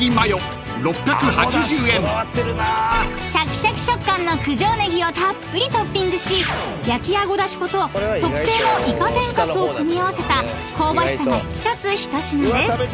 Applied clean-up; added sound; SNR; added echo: none; none; none; none.